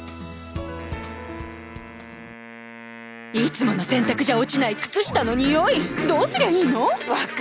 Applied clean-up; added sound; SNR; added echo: none; Wind instrument, woodwind instrument; 19 dB; none.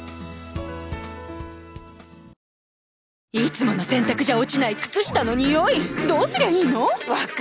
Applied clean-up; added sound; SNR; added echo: none; none; none; none.